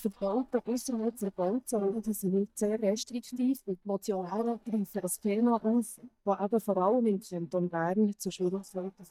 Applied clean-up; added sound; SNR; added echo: neural mask model DeepFilterNet 3.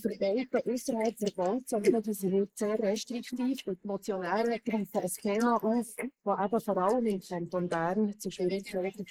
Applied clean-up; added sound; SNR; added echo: neural mask model Resemble Enhance denoiser.